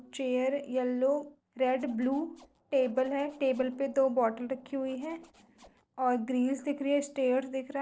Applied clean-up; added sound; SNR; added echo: neural separator model SepFormer DNS4.